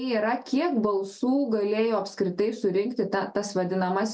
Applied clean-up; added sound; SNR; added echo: none; none; none; none.